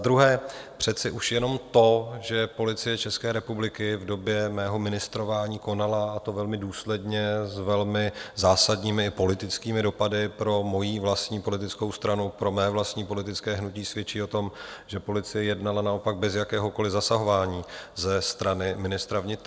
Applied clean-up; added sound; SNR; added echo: none; none; none; none.